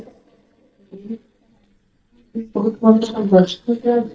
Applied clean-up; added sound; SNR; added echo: neural mask model DeepFilterNet 3.